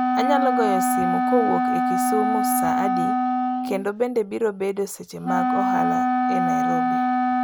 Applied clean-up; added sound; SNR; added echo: none; Wind instrument, woodwind instrument; -5 dB; none.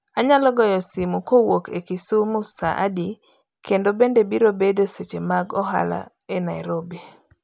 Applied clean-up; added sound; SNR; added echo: none; none; none; none.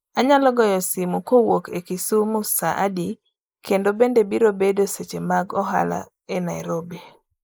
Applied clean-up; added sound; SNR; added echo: neural mask model Resemble Enhance denoiser.